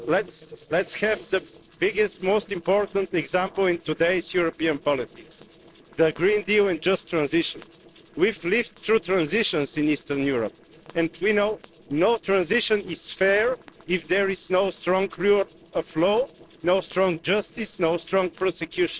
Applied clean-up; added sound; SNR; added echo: neural separator model SepFormer DNS4.